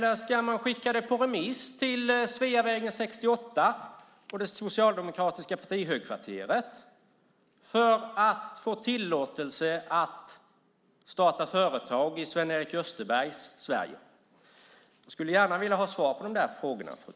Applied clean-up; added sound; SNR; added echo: none; none; none; none.